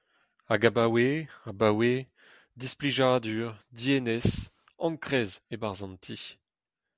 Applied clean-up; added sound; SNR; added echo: none; none; none; none.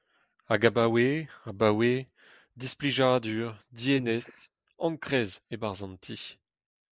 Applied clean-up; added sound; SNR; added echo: neural mask model Resemble Enhance denoiser.